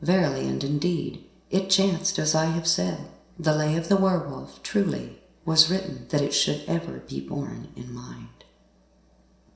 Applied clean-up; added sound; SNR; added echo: none; none; none; reverberation time 0.7 s.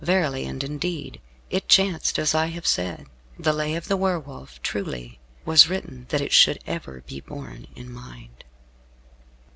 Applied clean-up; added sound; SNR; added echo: none; none; none; none.